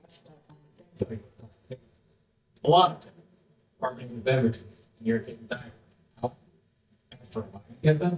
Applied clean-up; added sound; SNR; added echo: neural mask model DeepFilterNet 3.